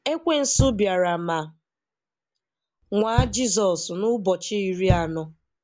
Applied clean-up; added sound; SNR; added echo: none; Knock; 4 dB; none.